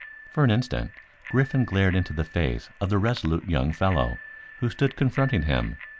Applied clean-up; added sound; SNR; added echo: none; Bicycle bell; 18 dB; none.